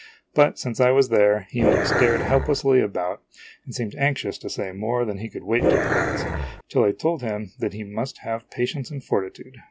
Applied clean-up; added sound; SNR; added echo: none; Growling; -1 dB; none.